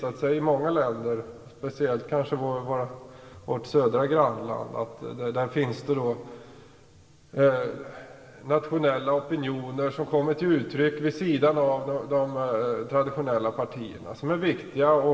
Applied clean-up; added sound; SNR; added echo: none; none; none; reverberation time 1.6 s.